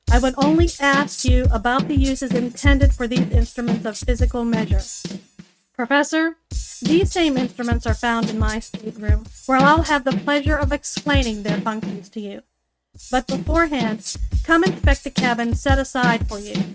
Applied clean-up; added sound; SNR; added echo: neural mask model RNNoise.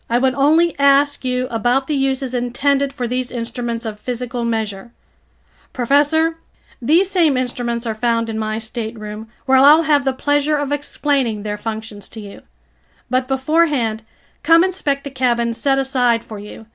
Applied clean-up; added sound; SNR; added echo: none; none; none; none.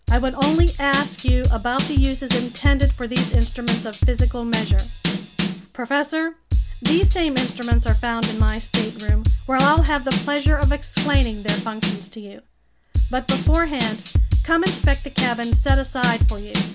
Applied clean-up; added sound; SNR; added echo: none; Drum / Drum kit; -4 dB; none.